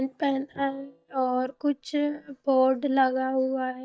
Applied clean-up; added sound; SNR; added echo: neural mask model DeepFilterNet 3.